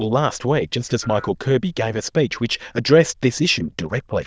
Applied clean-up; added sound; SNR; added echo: neural diffusion model UNIVERSE++.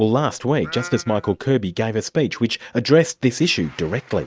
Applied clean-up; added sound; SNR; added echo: neural mask model RNNoise.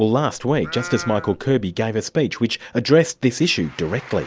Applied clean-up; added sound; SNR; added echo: none; Livestock, farm animals, working animals; 15 dB; none.